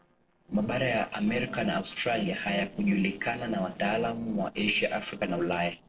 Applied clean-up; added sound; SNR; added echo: neural separator model SepFormer DNS4.